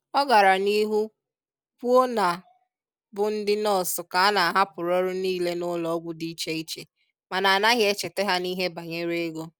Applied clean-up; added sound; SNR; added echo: none; none; none; none.